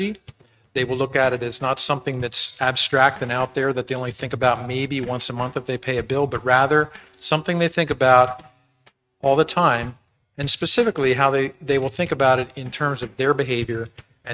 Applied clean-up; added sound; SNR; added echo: neural mask model RNNoise.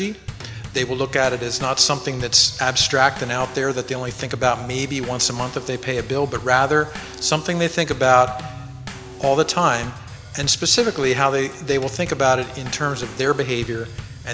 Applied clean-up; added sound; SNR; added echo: none; Bass drum / Snare drum / Drum kit; 14 dB; none.